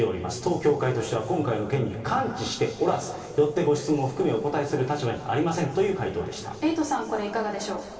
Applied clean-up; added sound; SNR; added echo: none; none; none; reverberation time 2.6 s.